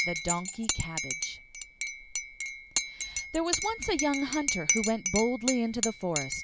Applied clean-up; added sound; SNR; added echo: none; Cutlery, silverware / Dishes, pots, and pans / Chink, clink; 1 dB; none.